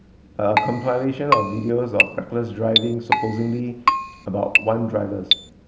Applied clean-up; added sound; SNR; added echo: none; Keyboard (musical); -1 dB; none.